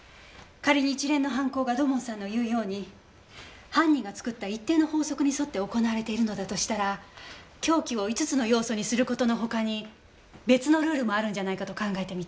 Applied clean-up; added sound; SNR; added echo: none; none; none; none.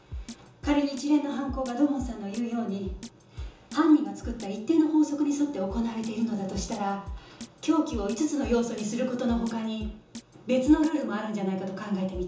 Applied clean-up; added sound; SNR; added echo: none; Drum kit; 15 dB; reverberation time 0.6 s.